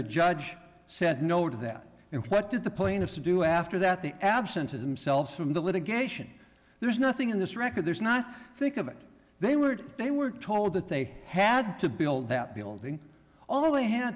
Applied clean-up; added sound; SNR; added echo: none; none; none; none.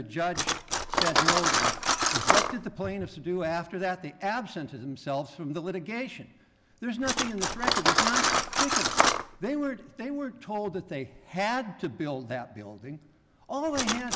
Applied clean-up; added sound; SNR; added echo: none; Cutlery, silverware; -3 dB; none.